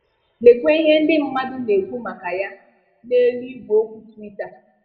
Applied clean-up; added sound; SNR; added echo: none; none; none; reverberation time 0.7 s.